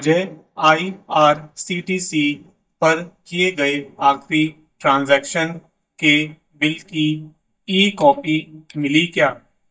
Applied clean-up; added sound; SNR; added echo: neural mask model DeepFilterNet 3.